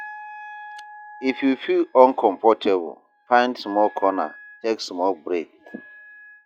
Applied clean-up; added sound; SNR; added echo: classical method log-MMSE.